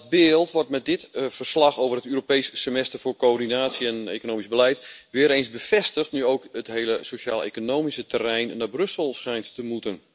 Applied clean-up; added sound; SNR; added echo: none; none; none; none.